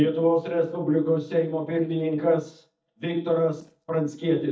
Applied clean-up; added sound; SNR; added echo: neural mask model DeepFilterNet 3.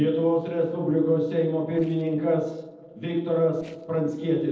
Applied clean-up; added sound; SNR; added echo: neural separator model SepFormer DNS4.